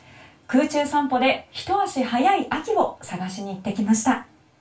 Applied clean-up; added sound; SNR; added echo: none; none; none; reverberation time 0.3 s.